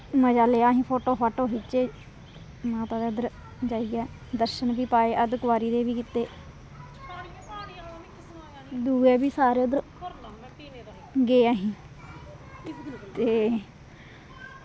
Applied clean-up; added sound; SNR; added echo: none; none; none; none.